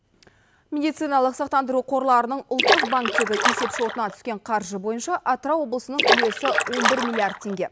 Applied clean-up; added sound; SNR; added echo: none; Splash, splatter; -2 dB; none.